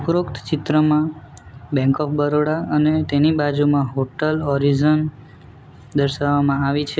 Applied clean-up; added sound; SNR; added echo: none; none; none; none.